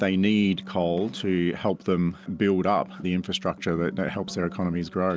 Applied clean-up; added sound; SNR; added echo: none; none; none; none.